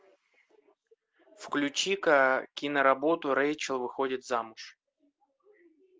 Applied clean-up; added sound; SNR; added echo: none; none; none; none.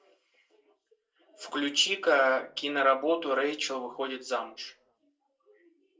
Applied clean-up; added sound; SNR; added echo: none; none; none; reverberation time 0.2 s.